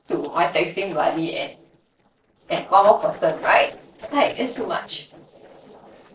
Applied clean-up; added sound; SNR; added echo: neural separator model SepFormer DNS4.